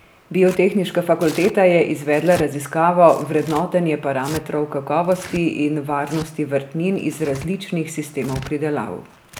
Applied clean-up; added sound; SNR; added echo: none; Tearing; 20 dB; none.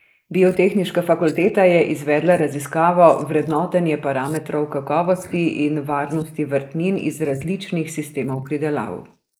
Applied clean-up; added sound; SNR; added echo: neural mask model Resemble Enhance denoiser.